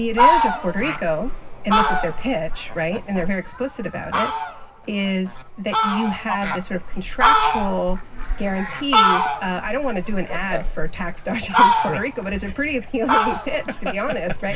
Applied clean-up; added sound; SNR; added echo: none; Fowl; -3 dB; reverberation time 0.4 s.